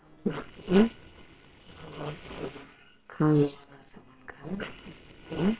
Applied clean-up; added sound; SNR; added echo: neural separator model SepFormer WHAMR!.